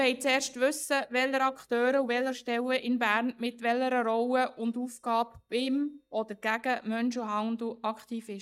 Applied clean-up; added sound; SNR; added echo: neural mask model DeepFilterNet 3.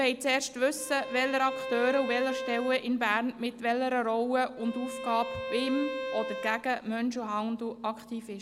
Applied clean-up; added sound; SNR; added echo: none; Bowed string instrument; 8 dB; none.